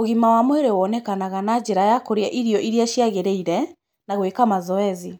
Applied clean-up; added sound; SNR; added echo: none; none; none; none.